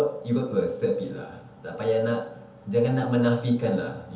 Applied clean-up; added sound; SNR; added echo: none; none; none; reverberation time 0.8 s.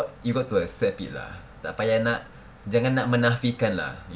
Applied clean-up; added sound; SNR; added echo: none; none; none; none.